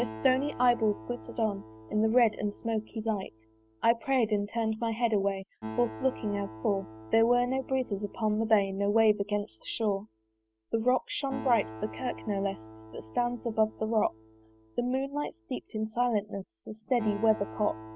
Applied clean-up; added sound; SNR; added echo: none; Acoustic guitar; 16 dB; none.